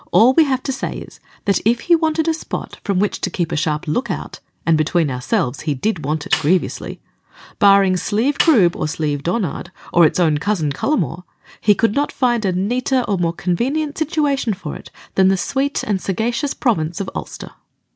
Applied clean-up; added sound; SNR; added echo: none; Snare drum; 10 dB; none.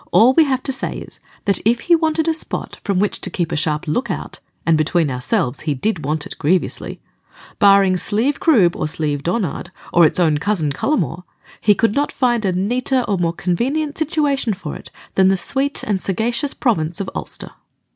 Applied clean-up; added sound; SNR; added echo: none; none; none; none.